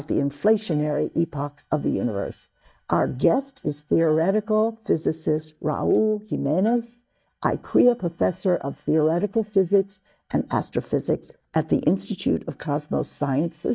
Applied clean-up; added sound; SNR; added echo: neural mask model DeepFilterNet 3.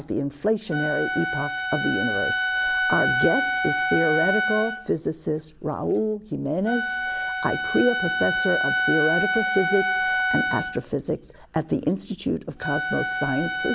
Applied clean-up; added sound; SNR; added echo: none; Wind instrument, woodwind instrument; 0 dB; none.